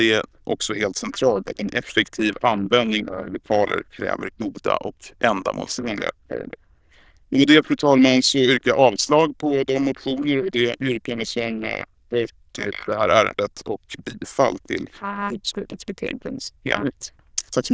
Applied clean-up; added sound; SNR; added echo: neural diffusion model UNIVERSE++.